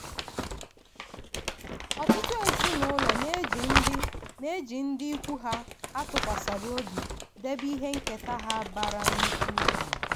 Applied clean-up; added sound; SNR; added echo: none; Crumpling, crinkling + Snare drum; -4 dB; none.